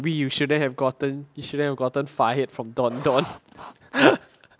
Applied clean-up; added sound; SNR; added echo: none; Writing; 14 dB; none.